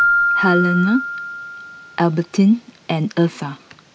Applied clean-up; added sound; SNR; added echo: none; Keyboard (musical); 3 dB; none.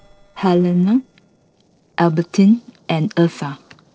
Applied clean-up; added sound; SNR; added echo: neural separator model SepFormer DNS4.